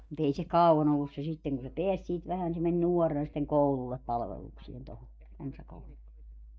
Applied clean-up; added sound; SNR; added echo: neural mask model DeepFilterNet 3.